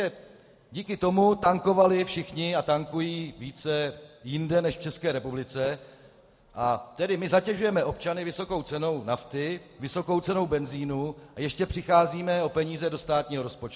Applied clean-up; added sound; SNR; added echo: none; none; none; none.